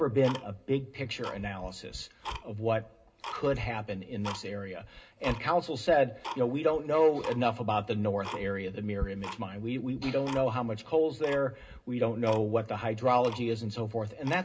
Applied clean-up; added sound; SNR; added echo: none; Tick-tock; 14 dB; reverberation time 0.2 s.